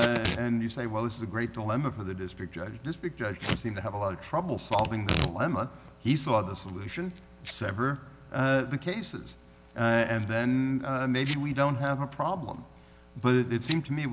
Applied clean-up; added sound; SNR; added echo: none; Packing tape, duct tape / Tearing; 11 dB; none.